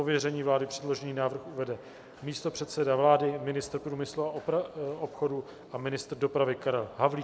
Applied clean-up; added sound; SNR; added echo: none; none; none; none.